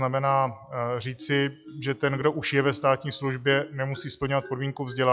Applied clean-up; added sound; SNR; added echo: classical method log-MMSE.